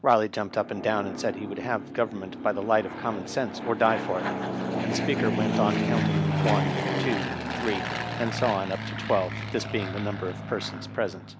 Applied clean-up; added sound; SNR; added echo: none; Fixed-wing aircraft, airplane; 1 dB; none.